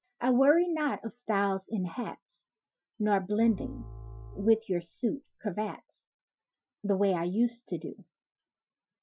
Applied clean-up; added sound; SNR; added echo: classical method Wiener filter.